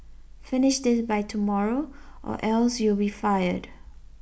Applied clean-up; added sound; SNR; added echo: none; none; none; none.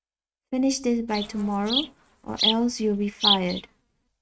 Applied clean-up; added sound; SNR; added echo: neural mask model RNNoise.